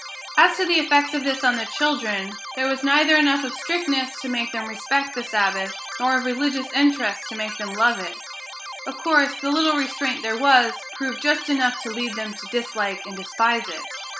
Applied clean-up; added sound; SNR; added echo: none; Keyboard (musical); 11 dB; none.